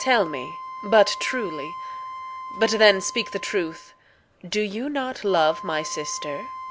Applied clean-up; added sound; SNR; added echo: none; Wind instrument, woodwind instrument; 12 dB; none.